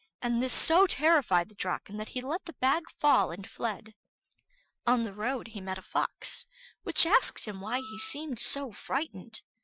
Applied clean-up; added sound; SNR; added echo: classical method Wiener filter.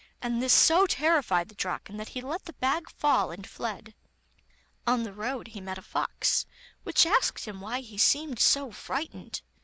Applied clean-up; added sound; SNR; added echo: none; none; none; none.